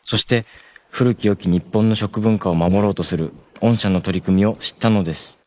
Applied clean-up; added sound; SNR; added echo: neural mask model Resemble Enhance denoiser.